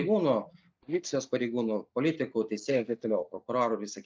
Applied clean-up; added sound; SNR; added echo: neural mask model DeepFilterNet 3.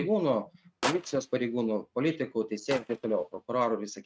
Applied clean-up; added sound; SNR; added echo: neural mask model RNNoise.